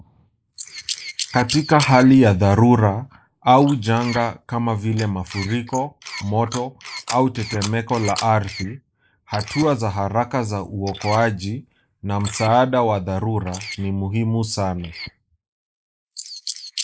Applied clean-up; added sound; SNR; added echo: neural mask model Resemble Enhance denoiser.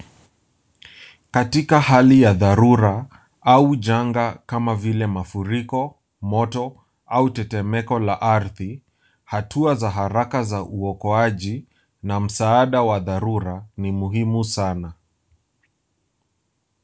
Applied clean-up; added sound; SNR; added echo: none; none; none; none.